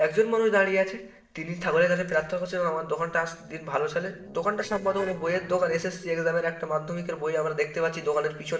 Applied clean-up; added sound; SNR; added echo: neural separator model SepFormer DNS4.